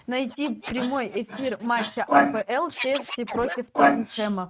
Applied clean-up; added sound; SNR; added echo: neural mask model RNNoise.